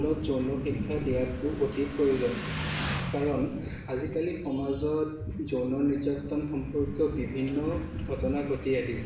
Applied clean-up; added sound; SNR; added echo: none; Motorcycle; 11 dB; reverberation time 0.7 s.